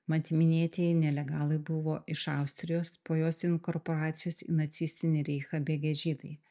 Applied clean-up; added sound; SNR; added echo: none; none; none; none.